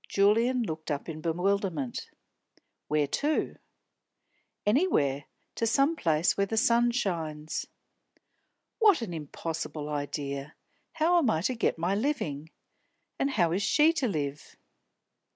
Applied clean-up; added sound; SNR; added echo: none; none; none; none.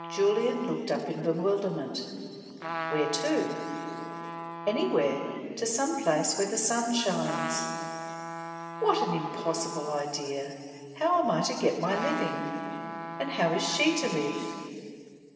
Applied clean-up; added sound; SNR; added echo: none; Trumpet; 9 dB; reverberation time 2.9 s.